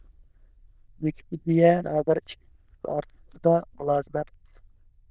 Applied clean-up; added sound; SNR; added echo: neural diffusion model UNIVERSE++.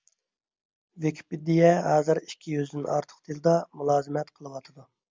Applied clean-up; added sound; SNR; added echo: none; none; none; none.